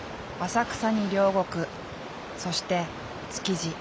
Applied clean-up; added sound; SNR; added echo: none; none; none; none.